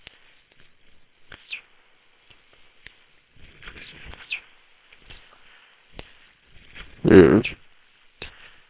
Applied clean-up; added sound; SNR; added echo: neural separator model SepFormer WHAM!.